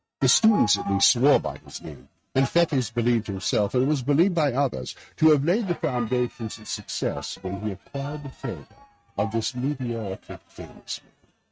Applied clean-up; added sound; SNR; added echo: neural mask model RNNoise.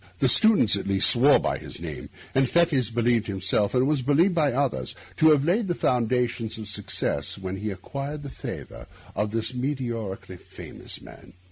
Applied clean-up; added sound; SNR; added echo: none; none; none; none.